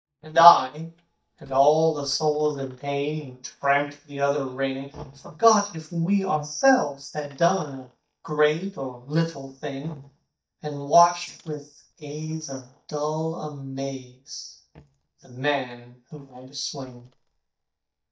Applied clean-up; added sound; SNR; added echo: neural mask model DeepFilterNet 3.